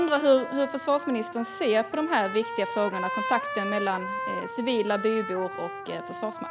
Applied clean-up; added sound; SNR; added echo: none; Trumpet; 7 dB; none.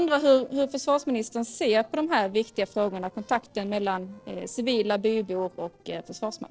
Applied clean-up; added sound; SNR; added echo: neural separator model SepFormer DNS4.